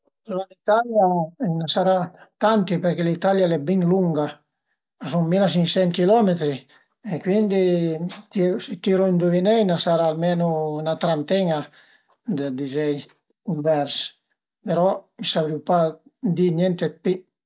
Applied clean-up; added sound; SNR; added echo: none; none; none; none.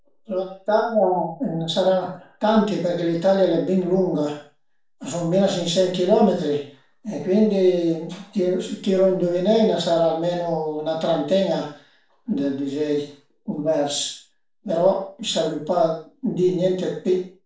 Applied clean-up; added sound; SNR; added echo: none; none; none; reverberation time 0.4 s.